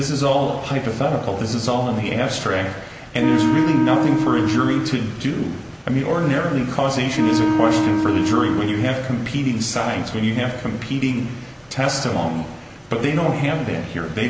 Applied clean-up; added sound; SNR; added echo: none; Wind instrument, woodwind instrument; -1 dB; none.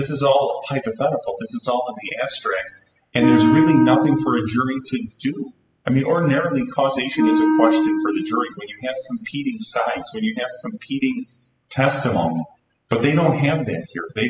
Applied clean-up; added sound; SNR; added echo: classical method spectral subtraction.